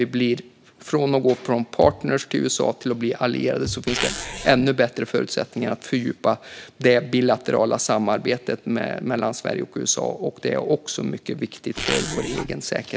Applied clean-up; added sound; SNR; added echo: none; Zipper (clothing); 6 dB; none.